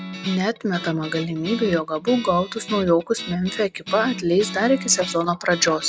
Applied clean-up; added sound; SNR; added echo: none; Guitar; 12 dB; none.